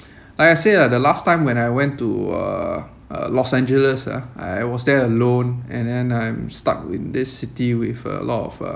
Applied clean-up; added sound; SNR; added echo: none; none; none; none.